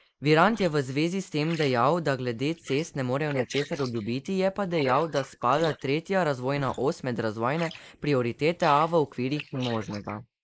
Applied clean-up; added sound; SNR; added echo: neural mask model Resemble Enhance denoiser.